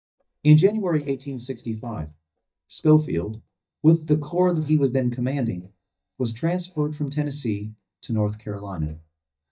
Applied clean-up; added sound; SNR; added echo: neural mask model DeepFilterNet 3.